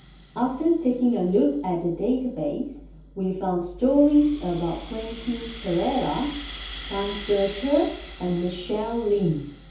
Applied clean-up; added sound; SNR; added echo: none; Rattle (instrument); -1 dB; reverberation time 0.6 s.